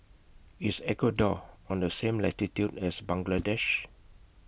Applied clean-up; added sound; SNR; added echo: none; Whoosh, swoosh, swish; 17 dB; none.